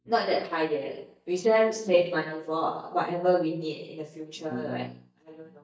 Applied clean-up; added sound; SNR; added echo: neural mask model DeepFilterNet 3.